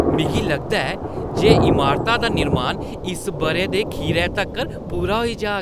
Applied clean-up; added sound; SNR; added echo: none; Thunder; 0 dB; none.